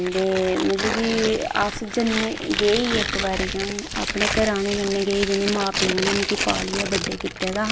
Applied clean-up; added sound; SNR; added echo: none; Tearing; 4 dB; none.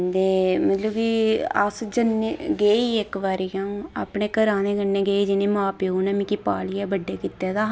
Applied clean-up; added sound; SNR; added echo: none; none; none; none.